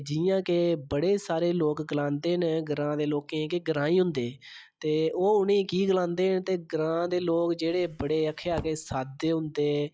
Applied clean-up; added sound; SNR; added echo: classical method log-MMSE.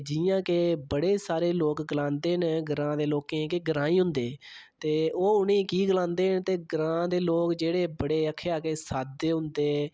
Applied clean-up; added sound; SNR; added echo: none; none; none; none.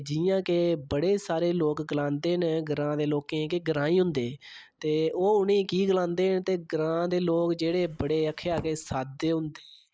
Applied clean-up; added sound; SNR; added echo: neural mask model Resemble Enhance denoiser.